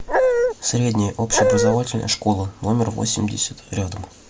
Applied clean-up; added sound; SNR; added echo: none; Dog; -5 dB; none.